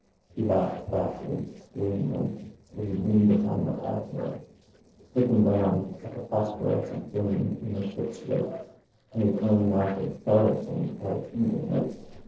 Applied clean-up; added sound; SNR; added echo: neural separator model SepFormer DNS4.